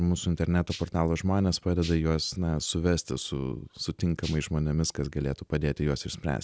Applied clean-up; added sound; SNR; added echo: none; Rattle (instrument); 15 dB; none.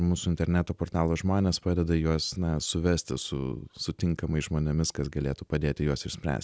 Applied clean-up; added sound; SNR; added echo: none; none; none; none.